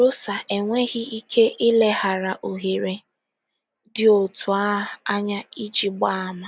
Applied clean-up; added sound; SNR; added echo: none; none; none; none.